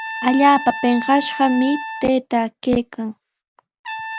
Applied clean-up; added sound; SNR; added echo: none; Trumpet; 11 dB; none.